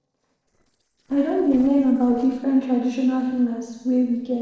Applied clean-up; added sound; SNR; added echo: neural separator model SepFormer DNS4.